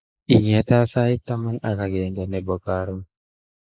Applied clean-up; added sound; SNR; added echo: neural mask model Resemble Enhance denoiser.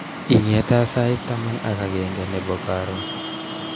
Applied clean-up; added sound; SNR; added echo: none; Traffic noise, roadway noise; 9 dB; none.